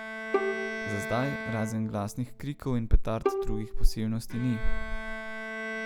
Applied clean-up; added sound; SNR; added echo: none; Bowed string instrument + Bowed string instrument; 7 dB; none.